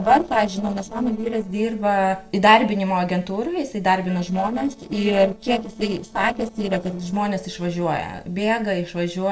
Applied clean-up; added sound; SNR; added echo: neural separator model SepFormer DNS4.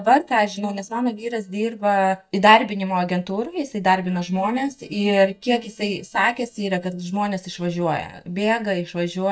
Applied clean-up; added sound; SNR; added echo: neural mask model DeepFilterNet 3.